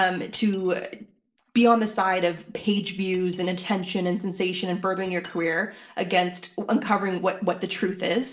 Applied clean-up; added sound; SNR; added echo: neural separator model SepFormer DNS4.